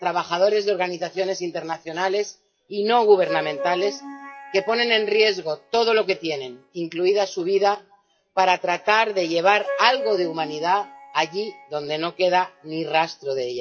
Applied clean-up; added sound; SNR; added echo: classical method WPE with log-MMSE.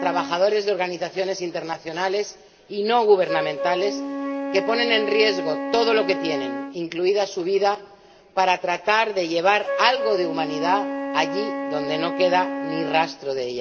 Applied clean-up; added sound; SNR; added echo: none; Wind instrument, woodwind instrument; 7 dB; reverberation time 1.4 s.